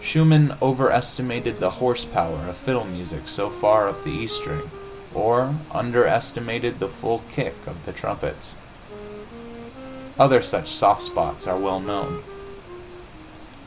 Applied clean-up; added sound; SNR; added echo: none; Wind instrument, woodwind instrument; 16 dB; none.